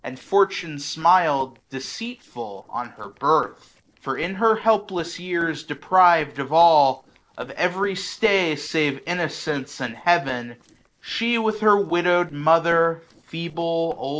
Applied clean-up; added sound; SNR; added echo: neural separator model SepFormer DNS4.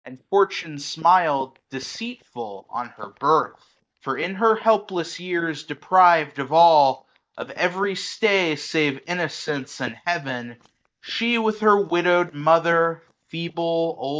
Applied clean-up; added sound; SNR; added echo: neural mask model DeepFilterNet 3.